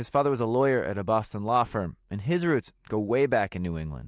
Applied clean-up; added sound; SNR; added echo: none; none; none; none.